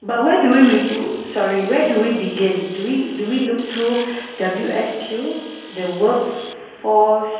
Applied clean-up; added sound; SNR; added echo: none; Tools; 18 dB; reverberation time 1.2 s.